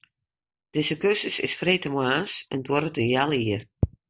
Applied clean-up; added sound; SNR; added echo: none; none; none; none.